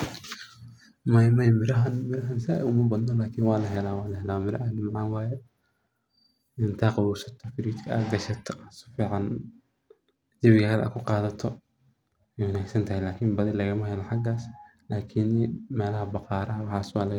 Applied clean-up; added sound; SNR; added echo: none; none; none; none.